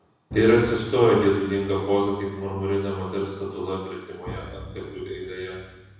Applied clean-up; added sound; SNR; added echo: none; Drum; 18 dB; reverberation time 1.1 s.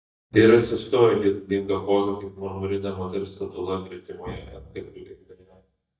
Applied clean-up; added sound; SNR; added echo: neural mask model DeepFilterNet 3.